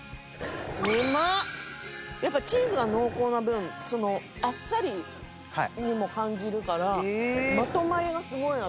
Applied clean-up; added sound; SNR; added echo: none; Dog; 9 dB; none.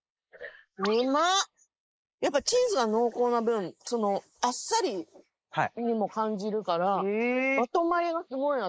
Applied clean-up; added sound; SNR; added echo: neural mask model Resemble Enhance denoiser.